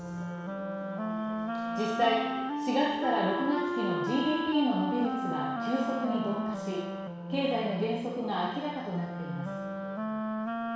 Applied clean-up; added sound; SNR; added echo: none; Wind instrument, woodwind instrument; 2 dB; reverberation time 1.1 s.